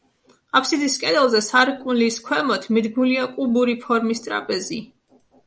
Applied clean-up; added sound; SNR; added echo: none; none; none; none.